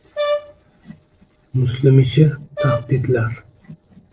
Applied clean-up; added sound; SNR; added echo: neural separator model SepFormer DNS4.